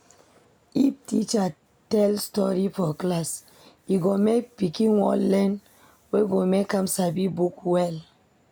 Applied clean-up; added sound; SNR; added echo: none; none; none; none.